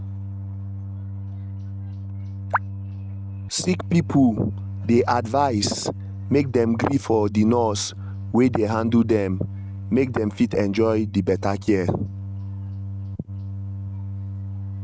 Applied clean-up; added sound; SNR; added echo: neural mask model RNNoise.